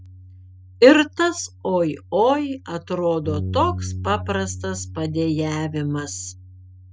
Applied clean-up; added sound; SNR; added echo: none; Bass guitar; 12 dB; none.